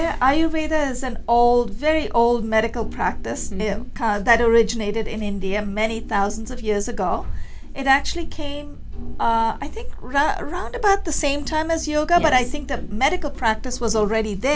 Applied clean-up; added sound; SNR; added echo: none; none; none; none.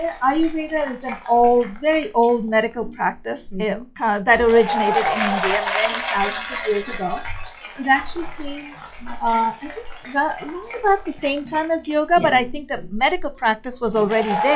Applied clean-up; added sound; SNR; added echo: classical method log-MMSE.